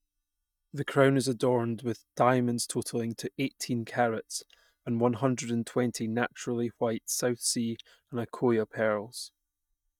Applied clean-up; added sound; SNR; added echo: neural mask model DeepFilterNet 3.